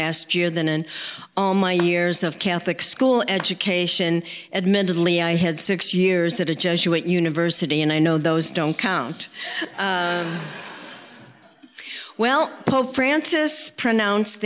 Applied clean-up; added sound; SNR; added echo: none; Clapping; 20 dB; none.